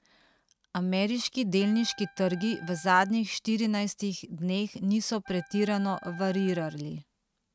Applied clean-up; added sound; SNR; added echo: neural mask model RNNoise.